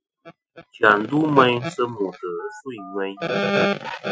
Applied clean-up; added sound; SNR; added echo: classical method Wiener filter.